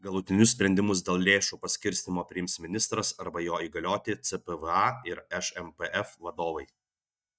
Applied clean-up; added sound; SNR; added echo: neural mask model DeepFilterNet 3.